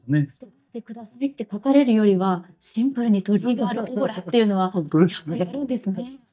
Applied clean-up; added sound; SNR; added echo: neural mask model DeepFilterNet 3.